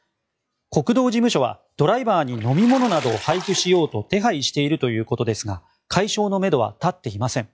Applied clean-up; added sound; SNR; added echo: classical method log-MMSE.